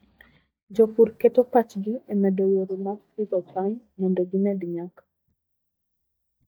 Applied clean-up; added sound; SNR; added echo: neural mask model DeepFilterNet 3.